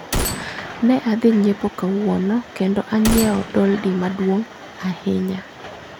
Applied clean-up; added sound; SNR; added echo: none; Gunshot, gunfire; 10 dB; none.